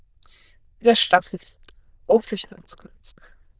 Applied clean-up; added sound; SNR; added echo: neural diffusion model UNIVERSE++.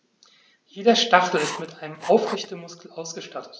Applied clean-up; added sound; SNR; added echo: none; Writing; 12 dB; none.